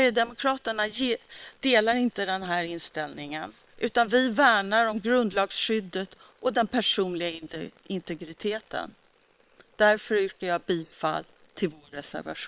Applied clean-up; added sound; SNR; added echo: neural separator model SepFormer WHAM!.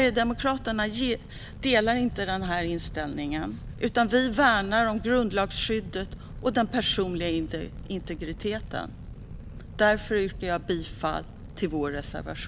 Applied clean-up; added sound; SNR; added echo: none; Fire; 12 dB; none.